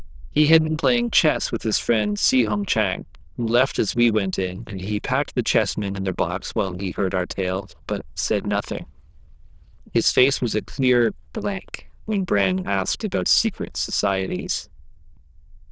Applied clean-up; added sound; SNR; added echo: neural diffusion model UNIVERSE++.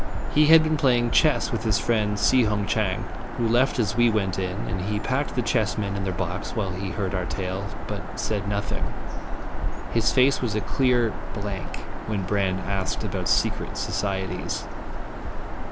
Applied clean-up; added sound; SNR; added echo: none; Bird vocalization, bird call, bird song; 1 dB; none.